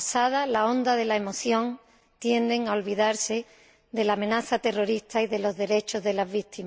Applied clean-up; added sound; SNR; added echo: none; none; none; none.